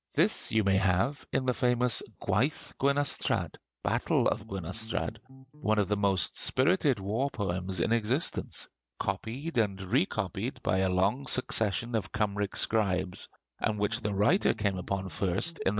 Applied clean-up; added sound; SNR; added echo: none; Bass guitar; 18 dB; none.